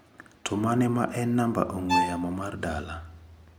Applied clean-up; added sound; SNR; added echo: none; Bowed string instrument; 3 dB; none.